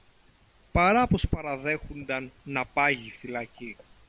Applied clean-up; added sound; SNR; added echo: none; none; none; none.